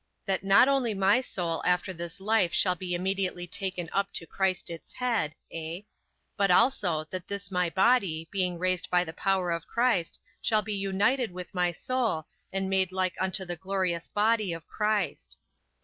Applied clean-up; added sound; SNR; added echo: none; none; none; none.